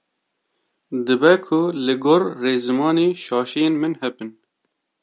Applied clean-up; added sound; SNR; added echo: none; none; none; none.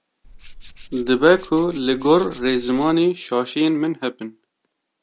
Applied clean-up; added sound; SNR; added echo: none; Tools; 17 dB; none.